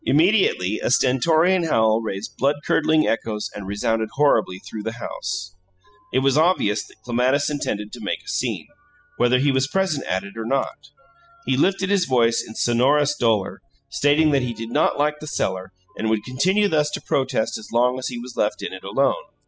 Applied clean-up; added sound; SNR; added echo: classical method spectral subtraction.